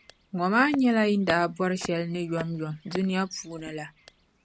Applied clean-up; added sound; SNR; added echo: none; Walk, footsteps; 16 dB; none.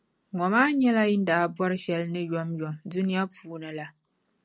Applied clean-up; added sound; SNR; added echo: none; none; none; none.